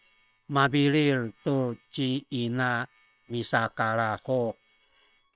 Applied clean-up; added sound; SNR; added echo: neural separator model SepFormer WHAM!.